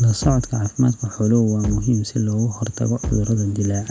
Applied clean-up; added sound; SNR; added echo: none; Bass drum; 10 dB; none.